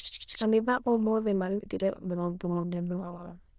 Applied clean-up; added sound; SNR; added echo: neural diffusion model UNIVERSE++.